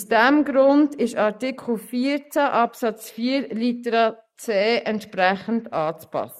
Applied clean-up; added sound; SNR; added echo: neural mask model Resemble Enhance denoiser.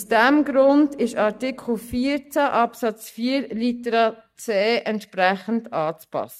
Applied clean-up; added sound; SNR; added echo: neural mask model DeepFilterNet 3.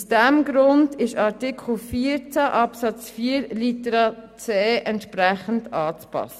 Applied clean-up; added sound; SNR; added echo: none; none; none; none.